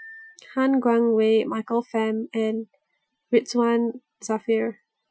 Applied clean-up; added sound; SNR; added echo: classical method Wiener filter.